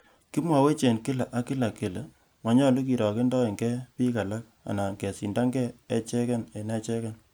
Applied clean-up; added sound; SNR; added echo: none; none; none; none.